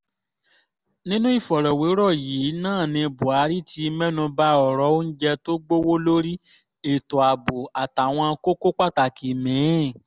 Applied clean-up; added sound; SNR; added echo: none; none; none; none.